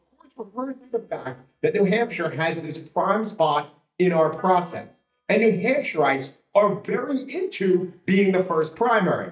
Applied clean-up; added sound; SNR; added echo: neural mask model DeepFilterNet 3.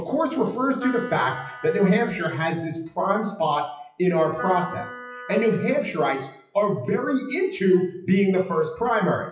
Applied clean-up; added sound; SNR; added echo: classical method WPE with log-MMSE.